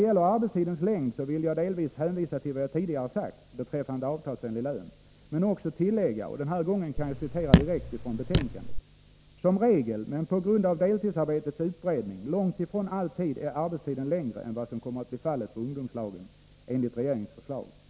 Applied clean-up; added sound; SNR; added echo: none; Raindrop / Drip; -3 dB; none.